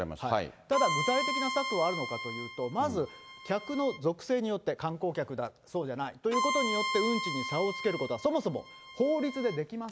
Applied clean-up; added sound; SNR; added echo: none; Bowed string instrument; 4 dB; none.